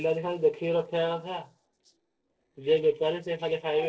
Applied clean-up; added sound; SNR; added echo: neural separator model SepFormer DNS4.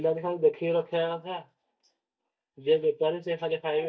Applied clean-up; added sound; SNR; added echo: neural mask model DeepFilterNet 3.